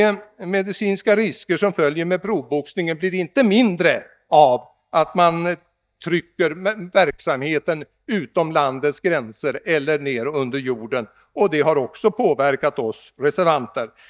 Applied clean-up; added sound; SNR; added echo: neural mask model DeepFilterNet 3.